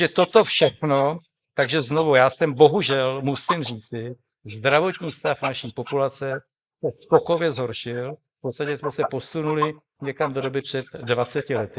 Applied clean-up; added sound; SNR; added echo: neural mask model Resemble Enhance denoiser.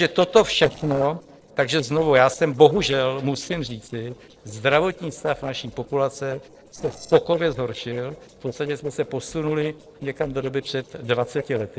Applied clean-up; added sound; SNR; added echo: neural separator model SepFormer DNS4.